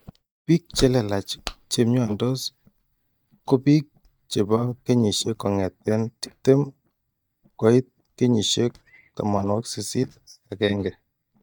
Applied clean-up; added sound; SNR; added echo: neural mask model DeepFilterNet 3.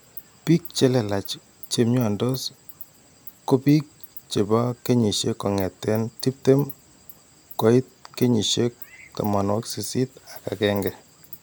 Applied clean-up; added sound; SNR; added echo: none; none; none; none.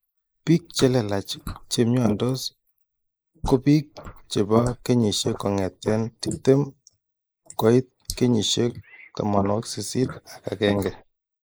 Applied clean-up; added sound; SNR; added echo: neural mask model Resemble Enhance denoiser.